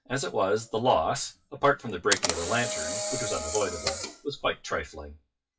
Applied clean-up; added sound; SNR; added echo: classical method WPE with log-MMSE.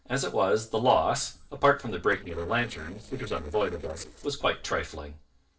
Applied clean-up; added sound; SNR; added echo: neural separator model SepFormer DNS4.